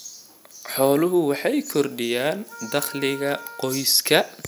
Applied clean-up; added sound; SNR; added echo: none; Wind instrument, woodwind instrument; 19 dB; none.